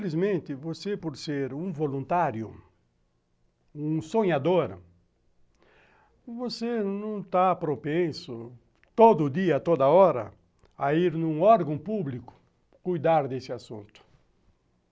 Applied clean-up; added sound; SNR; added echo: none; none; none; none.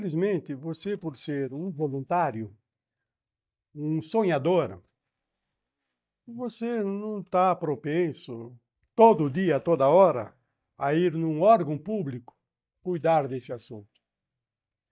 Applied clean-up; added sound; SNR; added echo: neural mask model DeepFilterNet 3.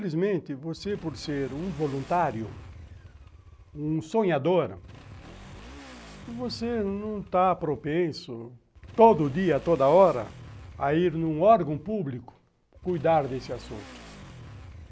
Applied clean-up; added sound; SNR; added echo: none; Motorcycle / Accelerating, revving, vroom; 19 dB; none.